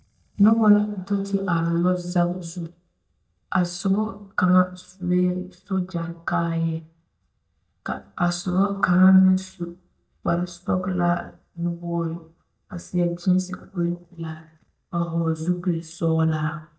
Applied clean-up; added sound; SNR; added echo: neural mask model DeepFilterNet 3.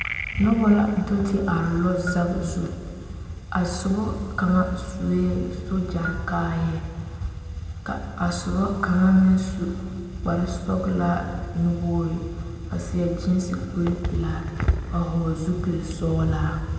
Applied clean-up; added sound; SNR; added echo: none; Bell; 18 dB; reverberation time 2.1 s.